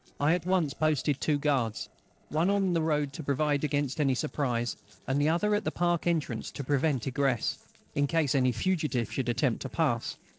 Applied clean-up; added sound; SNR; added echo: neural separator model SepFormer DNS4.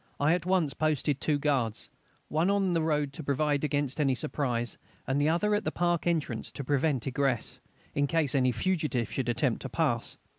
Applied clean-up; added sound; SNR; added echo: none; none; none; none.